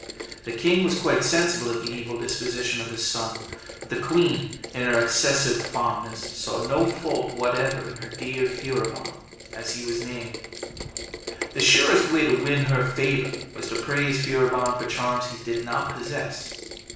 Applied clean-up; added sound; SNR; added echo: none; Rain; 12 dB; reverberation time 0.7 s.